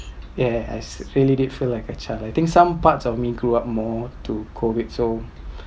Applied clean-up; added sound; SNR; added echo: none; none; none; none.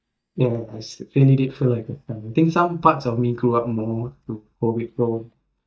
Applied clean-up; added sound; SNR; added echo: neural mask model DeepFilterNet 3.